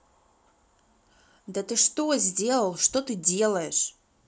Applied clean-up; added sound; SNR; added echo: none; none; none; none.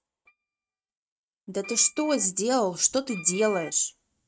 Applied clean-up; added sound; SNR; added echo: neural mask model RNNoise.